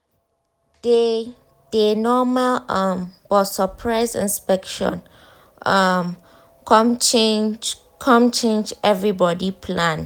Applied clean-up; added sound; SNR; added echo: none; none; none; none.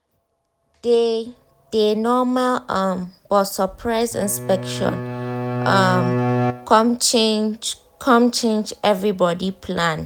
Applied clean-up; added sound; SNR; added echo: none; Bowed string instrument; 3 dB; none.